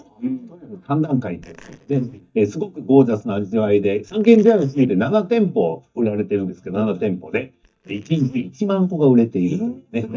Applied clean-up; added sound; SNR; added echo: neural mask model DeepFilterNet 3.